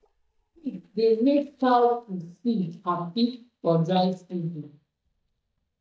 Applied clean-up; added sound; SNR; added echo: neural mask model DeepFilterNet 3.